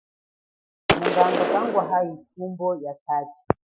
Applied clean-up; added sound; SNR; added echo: classical method Wiener filter.